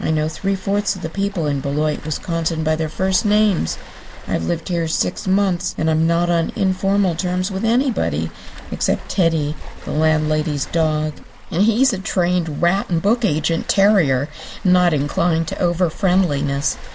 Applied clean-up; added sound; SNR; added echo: none; Waves, surf; 15 dB; none.